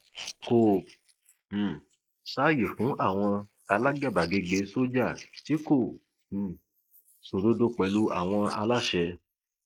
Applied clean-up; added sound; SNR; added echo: neural mask model Resemble Enhance denoiser.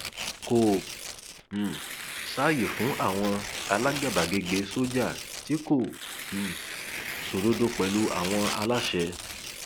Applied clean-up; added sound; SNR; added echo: none; Tearing; 8 dB; none.